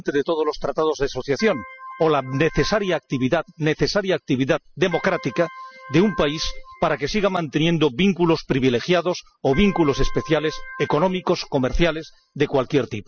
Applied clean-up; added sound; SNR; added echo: classical method spectral subtraction.